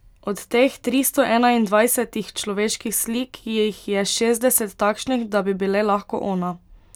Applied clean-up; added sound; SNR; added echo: none; none; none; none.